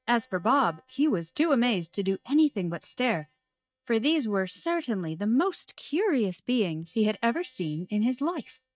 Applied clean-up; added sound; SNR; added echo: neural mask model DeepFilterNet 3.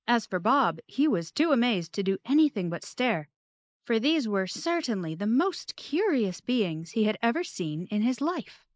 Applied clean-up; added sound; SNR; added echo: neural mask model Resemble Enhance denoiser.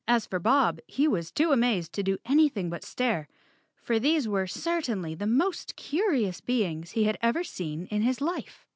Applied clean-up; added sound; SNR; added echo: none; none; none; none.